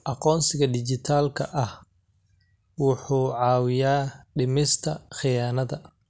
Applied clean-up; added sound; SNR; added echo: none; none; none; none.